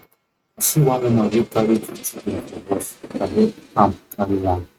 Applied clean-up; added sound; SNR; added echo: neural mask model RNNoise.